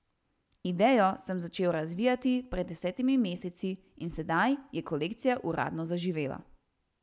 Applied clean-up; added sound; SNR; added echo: none; none; none; none.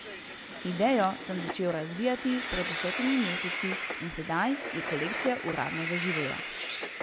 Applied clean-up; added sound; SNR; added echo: none; Train; 4 dB; none.